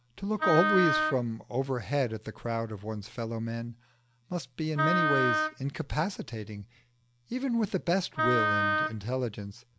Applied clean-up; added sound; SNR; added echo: none; Wind instrument, woodwind instrument; -2 dB; none.